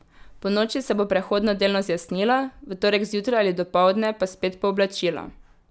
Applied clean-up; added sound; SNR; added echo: none; none; none; none.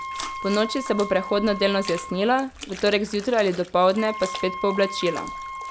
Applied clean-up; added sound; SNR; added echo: none; Wind instrument, woodwind instrument + Trickle, dribble / Splash, splatter; 11 dB; none.